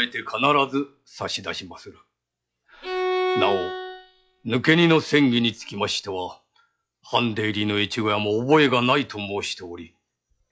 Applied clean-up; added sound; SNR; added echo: classical method log-MMSE.